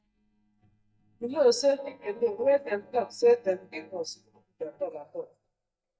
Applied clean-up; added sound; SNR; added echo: neural mask model DeepFilterNet 3.